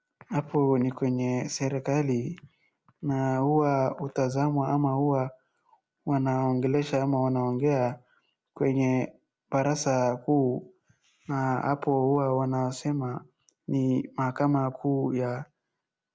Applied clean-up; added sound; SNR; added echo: none; none; none; none.